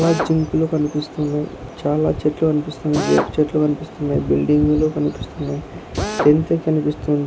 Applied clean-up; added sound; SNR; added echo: none; Drill; 12 dB; none.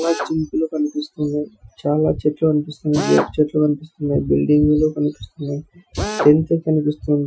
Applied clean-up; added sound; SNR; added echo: classical method Wiener filter.